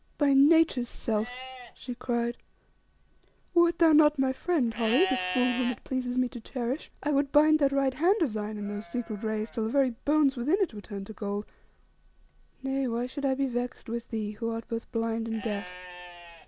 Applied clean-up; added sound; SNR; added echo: none; Livestock, farm animals, working animals; 16 dB; none.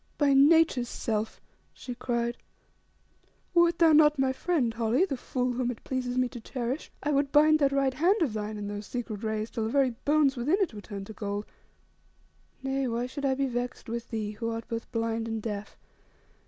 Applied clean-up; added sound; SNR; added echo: none; none; none; none.